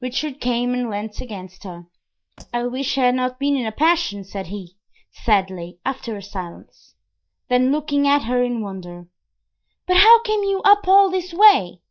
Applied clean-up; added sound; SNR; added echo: neural mask model DeepFilterNet 3.